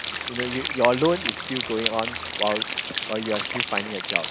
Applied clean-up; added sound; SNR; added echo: none; Rain; 2 dB; none.